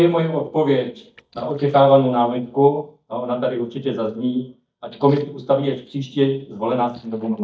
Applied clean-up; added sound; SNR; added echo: neural mask model DeepFilterNet 3.